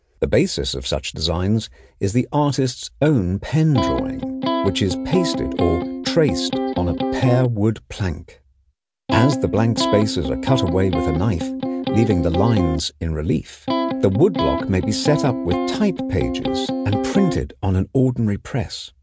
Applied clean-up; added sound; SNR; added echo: none; Electric guitar; 2 dB; none.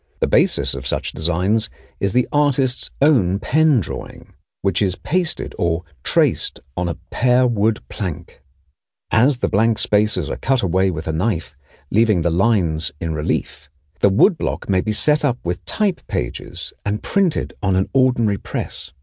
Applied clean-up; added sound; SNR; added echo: none; none; none; none.